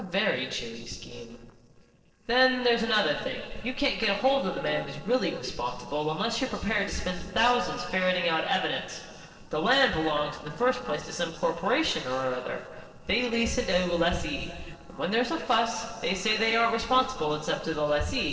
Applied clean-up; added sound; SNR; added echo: neural separator model SepFormer DNS4.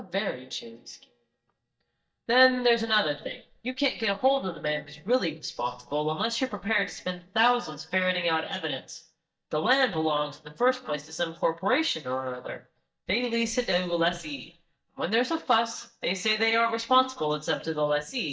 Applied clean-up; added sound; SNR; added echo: neural mask model DeepFilterNet 3.